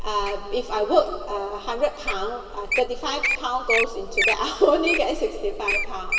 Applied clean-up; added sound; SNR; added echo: none; Wild animals; 3 dB; reverberation time 2.8 s.